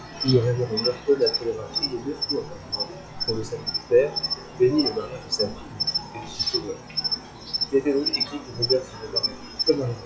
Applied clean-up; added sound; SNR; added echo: classical method log-MMSE.